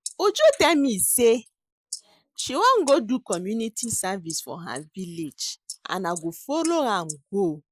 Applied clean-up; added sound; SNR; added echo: neural mask model Resemble Enhance denoiser.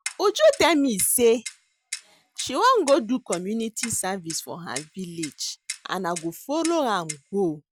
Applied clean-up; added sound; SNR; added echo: none; Clock; 16 dB; none.